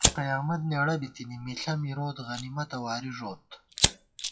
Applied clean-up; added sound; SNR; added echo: classical method WPE with log-MMSE.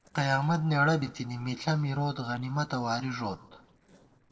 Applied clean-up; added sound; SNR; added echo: neural separator model SepFormer DNS4.